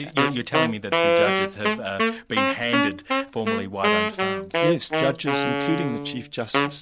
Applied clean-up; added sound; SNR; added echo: none; Wind instrument, woodwind instrument; -4 dB; none.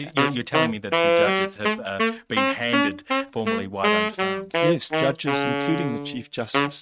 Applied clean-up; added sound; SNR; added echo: neural mask model RNNoise.